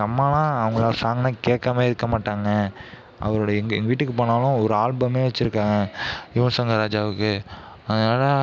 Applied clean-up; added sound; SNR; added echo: none; Fart; 16 dB; none.